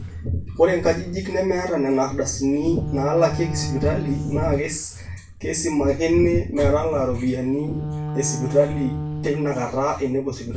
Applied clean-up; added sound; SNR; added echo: none; Wind instrument, woodwind instrument; 10 dB; reverberation time 0.3 s.